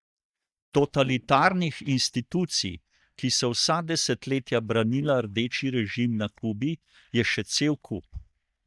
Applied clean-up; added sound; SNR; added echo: neural mask model DeepFilterNet 3.